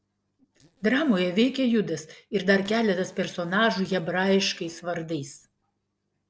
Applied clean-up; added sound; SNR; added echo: neural separator model SepFormer DNS4.